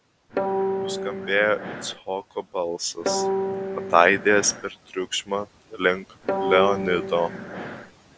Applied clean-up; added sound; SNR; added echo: none; Guitar; 3 dB; none.